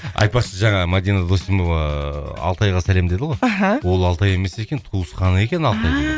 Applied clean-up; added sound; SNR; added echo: none; none; none; none.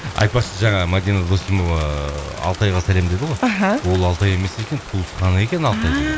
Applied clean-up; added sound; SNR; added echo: none; Rain; 16 dB; none.